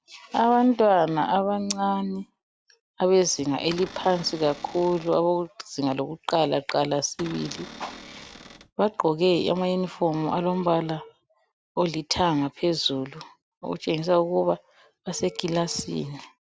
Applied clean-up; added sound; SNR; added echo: none; Cupboard open or close / Door; 17 dB; none.